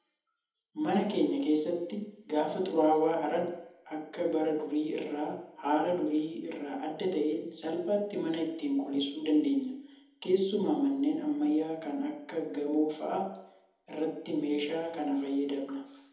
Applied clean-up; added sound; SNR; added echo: none; none; none; reverberation time 1.0 s.